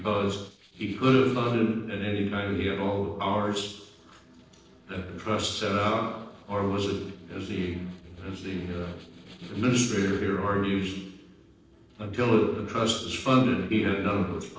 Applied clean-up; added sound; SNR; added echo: neural separator model SepFormer DNS4.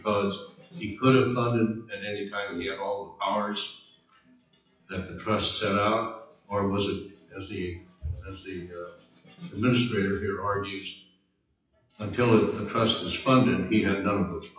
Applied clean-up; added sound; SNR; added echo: classical method WPE with log-MMSE.